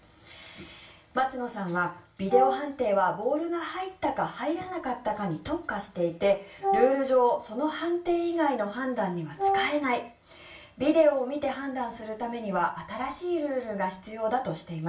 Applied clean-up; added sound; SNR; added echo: none; Wind instrument, woodwind instrument; 0 dB; reverberation time 0.3 s.